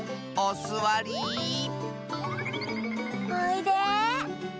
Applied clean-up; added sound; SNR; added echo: none; none; none; none.